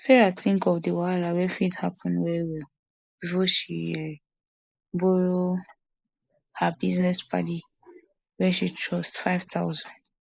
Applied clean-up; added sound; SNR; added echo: neural mask model Resemble Enhance denoiser.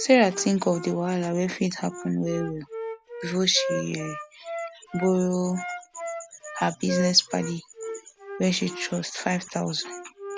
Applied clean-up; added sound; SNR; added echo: none; Wind instrument, woodwind instrument; 10 dB; none.